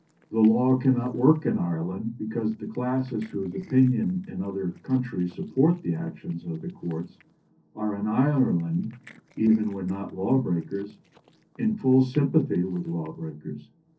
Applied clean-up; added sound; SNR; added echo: neural separator model SepFormer DNS4.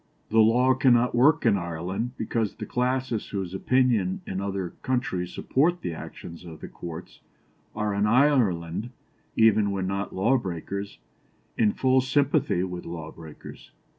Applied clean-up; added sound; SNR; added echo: none; none; none; none.